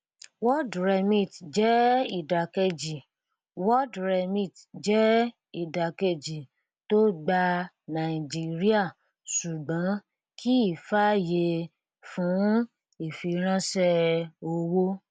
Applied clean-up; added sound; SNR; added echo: none; none; none; none.